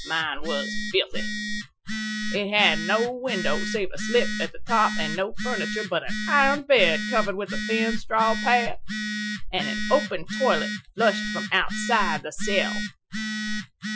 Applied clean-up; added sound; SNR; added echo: classical method Wiener filter.